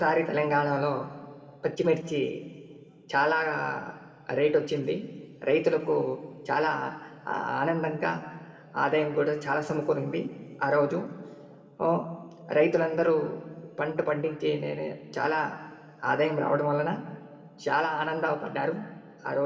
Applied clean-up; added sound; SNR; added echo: none; none; none; reverberation time 2.6 s.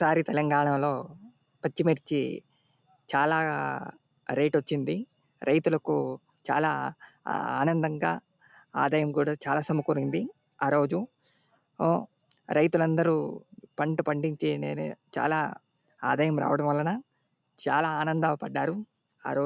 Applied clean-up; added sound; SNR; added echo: none; none; none; none.